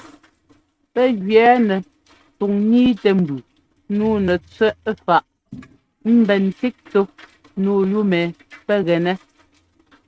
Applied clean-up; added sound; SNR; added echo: neural mask model RNNoise.